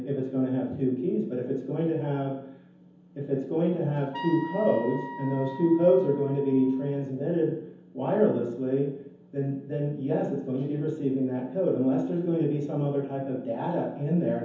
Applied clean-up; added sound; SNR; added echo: none; Wind instrument, woodwind instrument; 13 dB; reverberation time 0.7 s.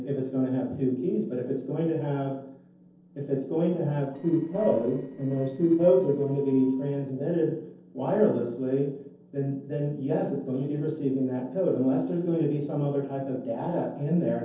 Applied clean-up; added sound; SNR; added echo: neural separator model SepFormer DNS4.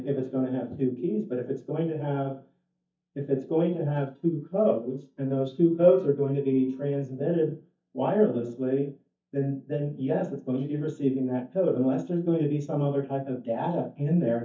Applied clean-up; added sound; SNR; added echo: neural mask model DeepFilterNet 3.